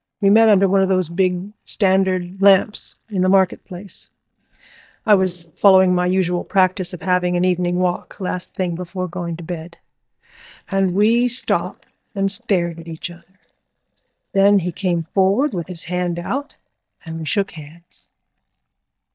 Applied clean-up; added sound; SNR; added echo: neural mask model DeepFilterNet 3.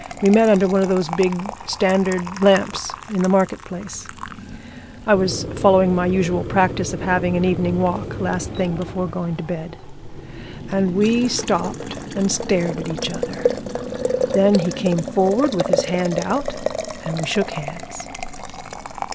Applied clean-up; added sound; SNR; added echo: none; Boiling; 7 dB; none.